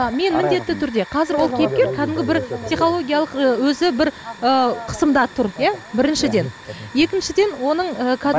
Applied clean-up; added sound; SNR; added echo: none; Hiss / Fire; 20 dB; none.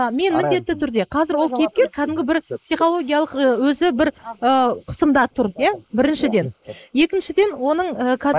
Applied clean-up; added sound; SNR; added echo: neural mask model Resemble Enhance denoiser.